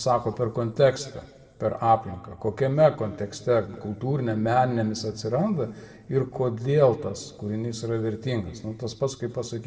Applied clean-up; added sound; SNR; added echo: none; none; none; reverberation time 1.2 s.